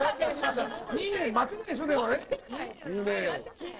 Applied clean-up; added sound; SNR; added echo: neural separator model SepFormer DNS4.